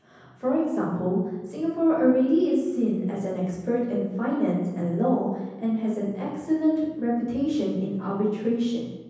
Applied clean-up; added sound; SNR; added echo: none; none; none; reverberation time 1.1 s.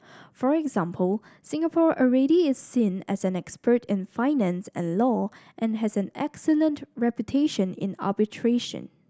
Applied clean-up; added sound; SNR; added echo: none; none; none; none.